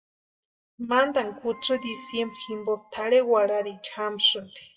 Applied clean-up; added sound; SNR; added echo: classical method WPE with log-MMSE.